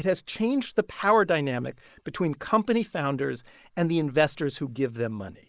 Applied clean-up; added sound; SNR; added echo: neural mask model Resemble Enhance denoiser.